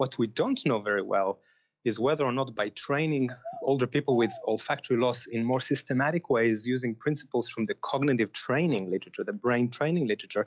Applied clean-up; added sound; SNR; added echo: classical method log-MMSE.